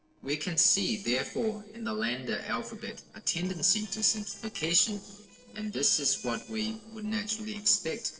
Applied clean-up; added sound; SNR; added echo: neural separator model SepFormer DNS4.